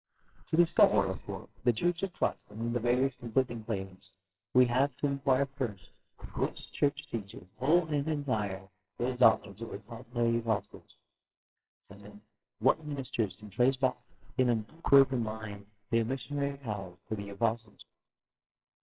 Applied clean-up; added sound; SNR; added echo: neural separator model SepFormer WHAMR!.